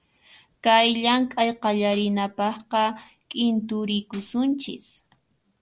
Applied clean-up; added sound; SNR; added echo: none; Tambourine; 14 dB; none.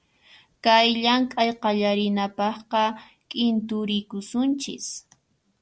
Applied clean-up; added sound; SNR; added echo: none; none; none; none.